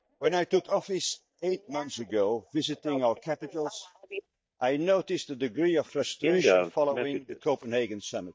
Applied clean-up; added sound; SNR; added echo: neural mask model DeepFilterNet 3.